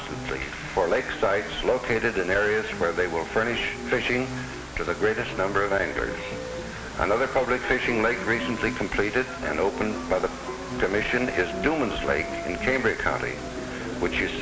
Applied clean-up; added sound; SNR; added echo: none; Vehicle; 17 dB; none.